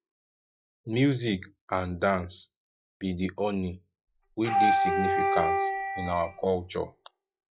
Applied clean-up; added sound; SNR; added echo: classical method log-MMSE.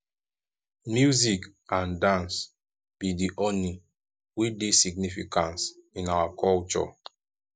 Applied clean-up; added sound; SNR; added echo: none; none; none; none.